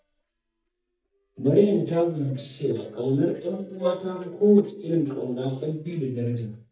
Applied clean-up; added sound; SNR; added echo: neural mask model DeepFilterNet 3.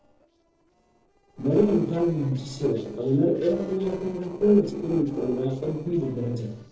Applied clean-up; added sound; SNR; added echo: neural separator model SepFormer DNS4.